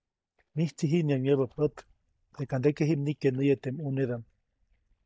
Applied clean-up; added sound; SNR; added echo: neural mask model DeepFilterNet 3.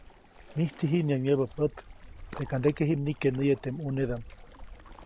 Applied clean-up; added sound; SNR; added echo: none; Waves, surf; 16 dB; none.